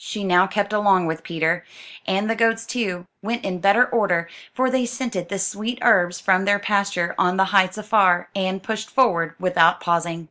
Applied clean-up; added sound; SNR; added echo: none; none; none; none.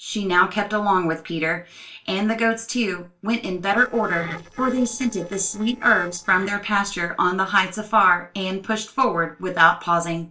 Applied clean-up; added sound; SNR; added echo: neural separator model SepFormer DNS4.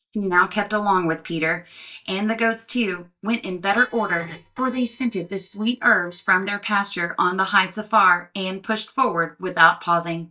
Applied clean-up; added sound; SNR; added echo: neural mask model DeepFilterNet 3.